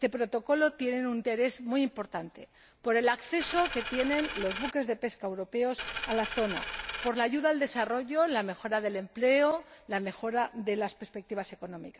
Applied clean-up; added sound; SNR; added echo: none; Coin (dropping); 7 dB; none.